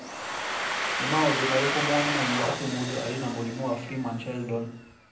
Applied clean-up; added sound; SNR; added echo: none; Domestic sounds, home sounds; 1 dB; reverberation time 0.6 s.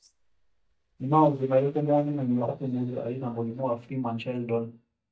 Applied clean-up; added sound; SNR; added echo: neural mask model DeepFilterNet 3.